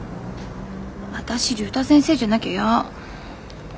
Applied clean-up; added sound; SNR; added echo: none; none; none; none.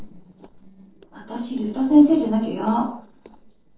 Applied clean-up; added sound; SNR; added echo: neural separator model SepFormer DNS4.